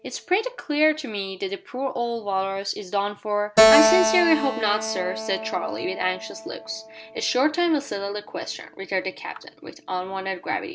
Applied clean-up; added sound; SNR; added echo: none; Keyboard (musical); 2 dB; none.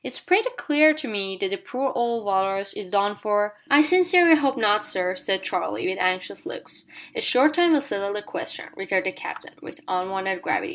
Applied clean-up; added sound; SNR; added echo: none; none; none; none.